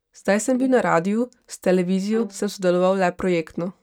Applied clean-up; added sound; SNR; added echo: neural mask model DeepFilterNet 3.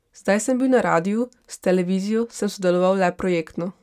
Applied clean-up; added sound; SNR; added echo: none; none; none; none.